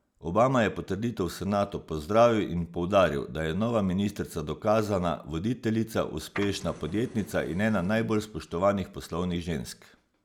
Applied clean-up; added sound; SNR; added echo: none; Printer; 18 dB; none.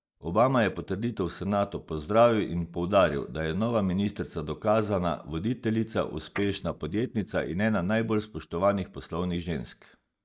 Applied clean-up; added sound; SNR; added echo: neural mask model DeepFilterNet 3.